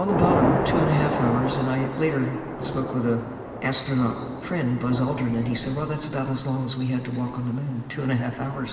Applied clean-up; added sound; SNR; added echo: none; Thunder / Rain; 4 dB; reverberation time 2.4 s.